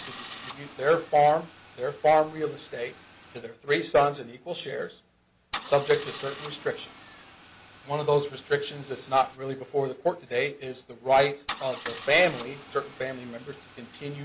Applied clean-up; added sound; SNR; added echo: none; Idling / Engine starting / Car; 17 dB; none.